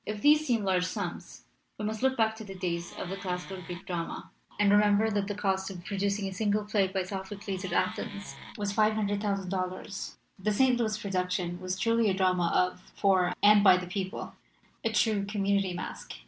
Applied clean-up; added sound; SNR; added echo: none; Wood; 17 dB; none.